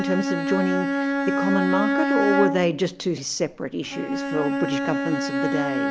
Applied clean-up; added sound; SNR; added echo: none; Bowed string instrument; -1 dB; none.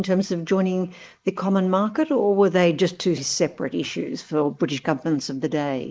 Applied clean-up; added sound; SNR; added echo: neural mask model Resemble Enhance denoiser.